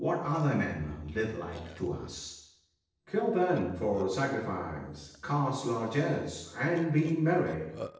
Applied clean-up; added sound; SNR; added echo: neural separator model SepFormer DNS4.